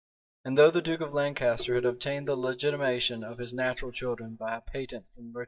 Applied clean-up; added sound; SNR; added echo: neural mask model DeepFilterNet 3.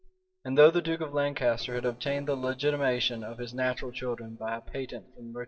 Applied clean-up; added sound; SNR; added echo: neural separator model SepFormer DNS4.